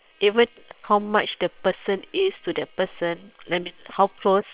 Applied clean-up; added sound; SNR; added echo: neural separator model SepFormer WHAM!.